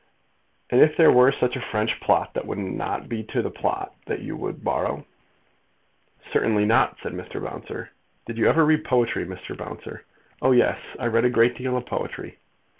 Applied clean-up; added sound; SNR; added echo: none; none; none; none.